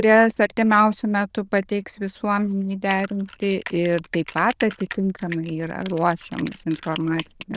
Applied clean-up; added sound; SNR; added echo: neural diffusion model UNIVERSE++.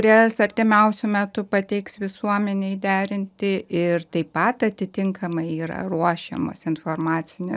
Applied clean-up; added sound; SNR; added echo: none; none; none; none.